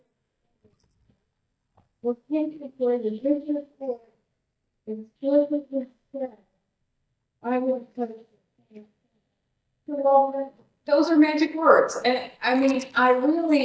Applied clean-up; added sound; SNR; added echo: neural mask model DeepFilterNet 3.